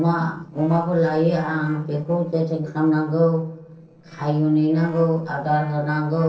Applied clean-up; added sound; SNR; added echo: neural separator model SepFormer DNS4.